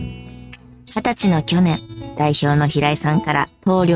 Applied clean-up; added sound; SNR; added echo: neural mask model RNNoise.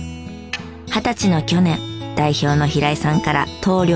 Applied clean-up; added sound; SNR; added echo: none; none; none; none.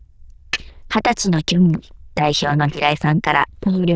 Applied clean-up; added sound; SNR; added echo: neural diffusion model UNIVERSE++.